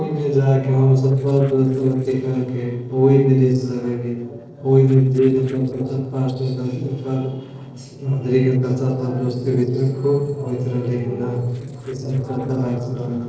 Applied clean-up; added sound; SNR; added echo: neural separator model SepFormer DNS4.